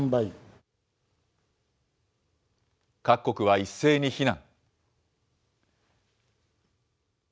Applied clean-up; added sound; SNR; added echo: none; none; none; none.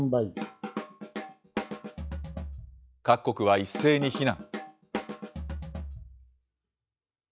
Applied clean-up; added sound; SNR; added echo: classical method log-MMSE.